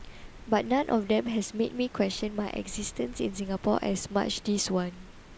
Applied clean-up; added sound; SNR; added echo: none; Rain; 17 dB; none.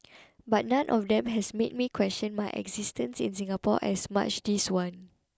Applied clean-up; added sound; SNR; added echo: none; none; none; none.